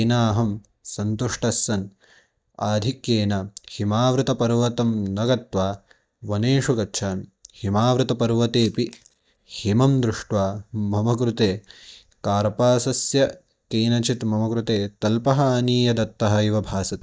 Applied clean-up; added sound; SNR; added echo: neural mask model DeepFilterNet 3.